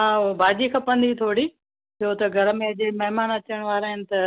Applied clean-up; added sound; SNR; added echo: none; none; none; none.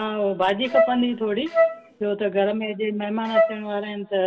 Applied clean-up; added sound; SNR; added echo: none; Wind instrument, woodwind instrument; -1 dB; reverberation time 2.3 s.